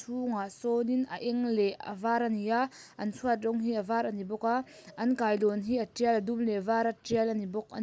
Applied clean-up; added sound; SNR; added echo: none; none; none; none.